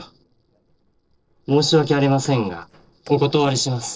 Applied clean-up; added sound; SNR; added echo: neural separator model SepFormer DNS4.